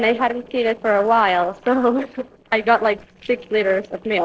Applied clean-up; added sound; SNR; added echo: neural separator model SepFormer DNS4.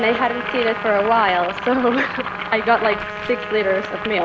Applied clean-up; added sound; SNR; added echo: none; Trumpet + Boiling; 7 dB; none.